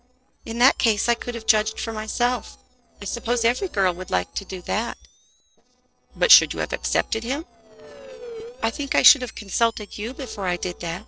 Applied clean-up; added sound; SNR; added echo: neural separator model SepFormer DNS4.